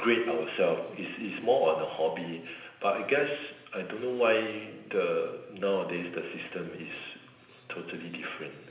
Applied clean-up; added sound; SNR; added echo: none; none; none; reverberation time 0.9 s.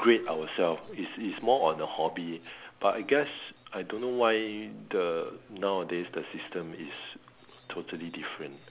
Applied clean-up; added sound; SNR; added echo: none; none; none; none.